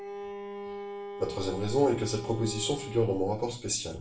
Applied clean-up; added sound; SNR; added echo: none; Bowed string instrument; 10 dB; reverberation time 0.3 s.